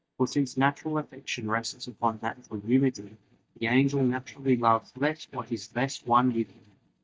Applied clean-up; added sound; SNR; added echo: neural mask model DeepFilterNet 3.